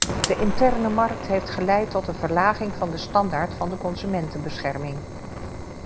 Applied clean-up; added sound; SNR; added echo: none; Fire; 5 dB; none.